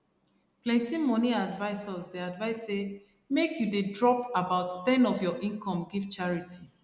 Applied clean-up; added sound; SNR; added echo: none; none; none; none.